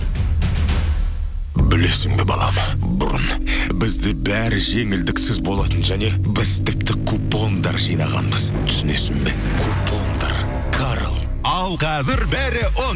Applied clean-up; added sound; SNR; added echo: none; none; none; none.